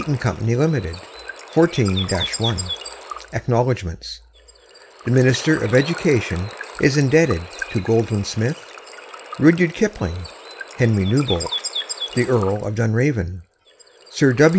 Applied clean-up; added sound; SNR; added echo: none; Water / Bird; 13 dB; none.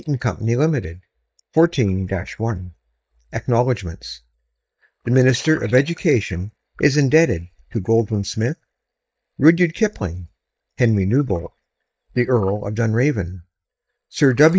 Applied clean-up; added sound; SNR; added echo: neural mask model DeepFilterNet 3.